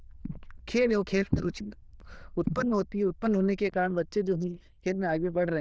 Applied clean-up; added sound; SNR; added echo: neural diffusion model UNIVERSE++.